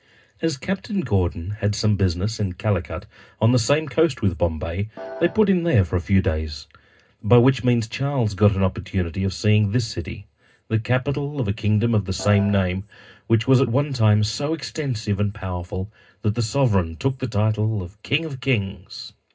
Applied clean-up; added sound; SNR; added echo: none; Piano; 12 dB; reverberation time 0.2 s.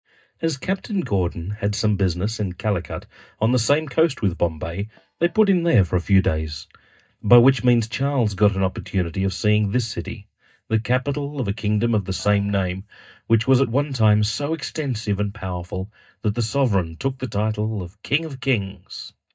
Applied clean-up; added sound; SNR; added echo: neural mask model DeepFilterNet 3.